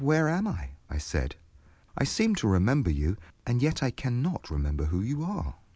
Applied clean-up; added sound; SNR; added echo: none; none; none; none.